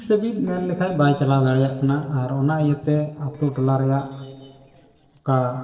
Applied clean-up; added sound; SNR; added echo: neural separator model SepFormer DNS4.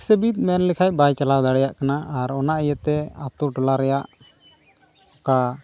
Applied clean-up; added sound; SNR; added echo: none; none; none; none.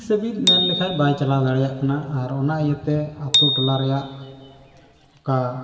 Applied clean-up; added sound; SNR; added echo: none; Bicycle bell; 3 dB; reverberation time 2.8 s.